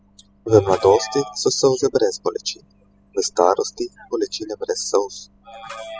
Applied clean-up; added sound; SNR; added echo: classical method spectral subtraction.